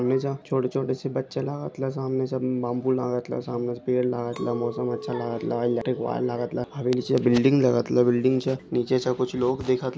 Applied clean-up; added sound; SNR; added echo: none; Chink, clink; 19 dB; none.